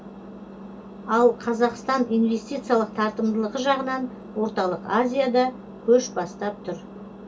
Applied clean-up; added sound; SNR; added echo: none; Engine; 16 dB; reverberation time 0.2 s.